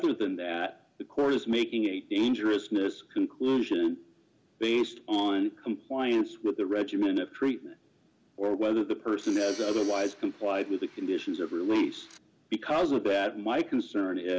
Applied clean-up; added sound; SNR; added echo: none; Tools; 19 dB; none.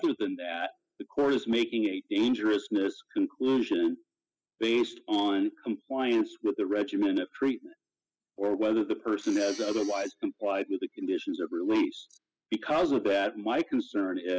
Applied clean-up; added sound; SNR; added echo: classical method spectral subtraction.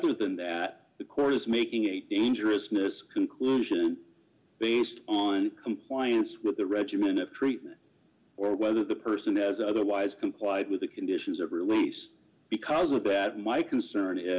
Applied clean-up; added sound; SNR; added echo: none; none; none; none.